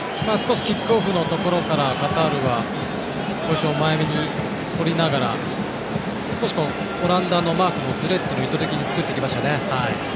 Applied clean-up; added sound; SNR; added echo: none; none; none; none.